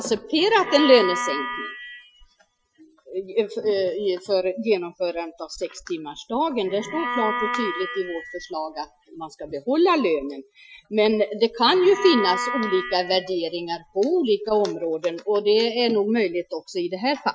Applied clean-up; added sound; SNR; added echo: classical method Wiener filter.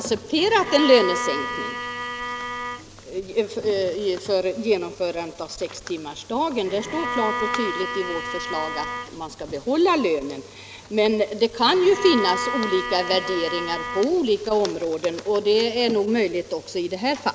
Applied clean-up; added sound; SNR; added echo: none; Bowed string instrument; 7 dB; none.